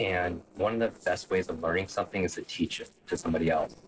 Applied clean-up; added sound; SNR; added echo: neural separator model SepFormer DNS4.